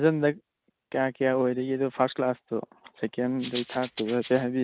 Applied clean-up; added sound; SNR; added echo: neural mask model RNNoise.